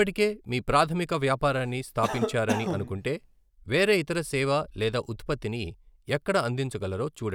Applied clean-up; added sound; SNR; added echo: none; Cough; 7 dB; none.